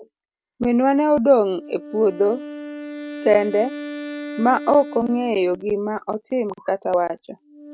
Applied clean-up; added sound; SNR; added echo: neural mask model RNNoise.